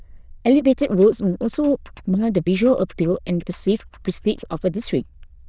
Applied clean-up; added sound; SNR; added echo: neural diffusion model UNIVERSE++.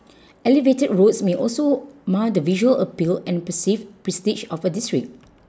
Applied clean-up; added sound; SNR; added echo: none; none; none; none.